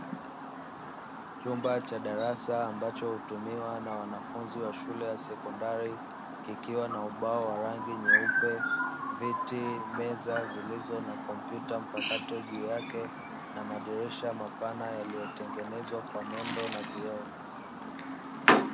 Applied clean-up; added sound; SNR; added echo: none; Chirp, tweet; -2 dB; none.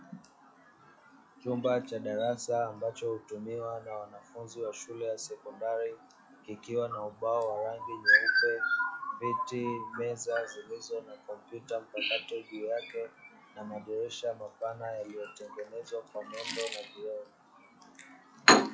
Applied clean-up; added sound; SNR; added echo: classical method log-MMSE.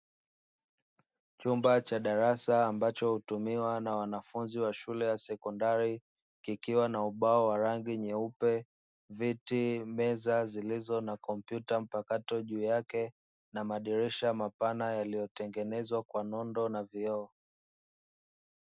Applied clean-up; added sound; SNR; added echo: none; none; none; none.